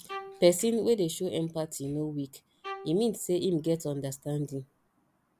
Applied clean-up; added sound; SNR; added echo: none; Bowed string instrument; 18 dB; none.